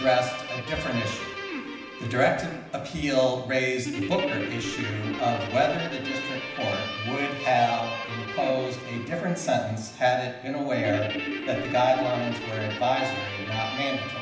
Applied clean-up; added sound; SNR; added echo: none; Guitar; 7 dB; reverberation time 0.9 s.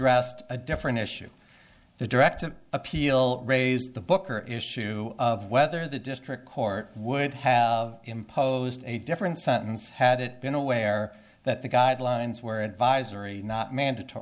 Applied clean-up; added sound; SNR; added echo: none; none; none; none.